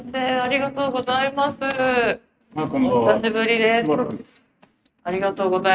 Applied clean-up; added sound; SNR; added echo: neural mask model RNNoise.